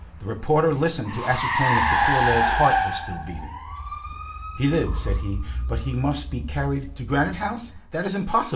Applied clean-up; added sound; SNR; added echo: none; Car; 1 dB; reverberation time 0.7 s.